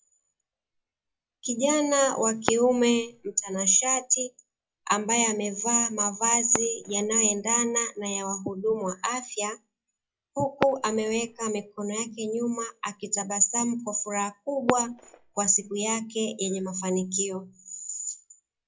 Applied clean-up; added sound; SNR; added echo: classical method log-MMSE.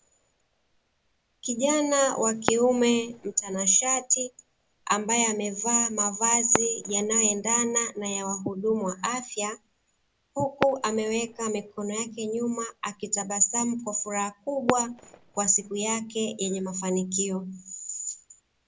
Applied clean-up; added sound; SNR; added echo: none; Fireworks; 14 dB; none.